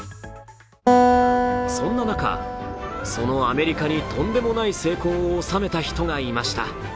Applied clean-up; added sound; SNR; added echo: none; Acoustic guitar; -2 dB; none.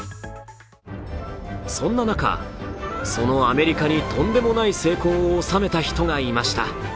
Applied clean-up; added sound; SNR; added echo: none; none; none; none.